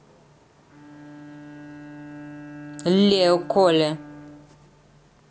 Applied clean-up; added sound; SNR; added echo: none; Bowed string instrument; 17 dB; none.